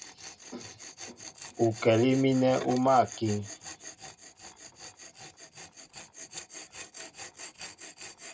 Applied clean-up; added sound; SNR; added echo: none; Tools; 15 dB; reverberation time 0.2 s.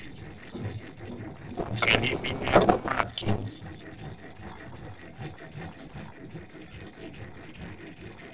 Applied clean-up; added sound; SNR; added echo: neural separator model SepFormer DNS4.